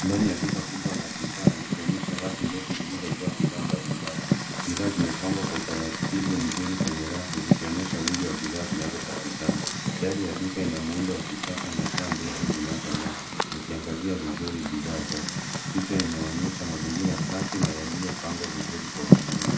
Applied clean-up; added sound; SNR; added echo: none; Fire; -3 dB; reverberation time 0.3 s.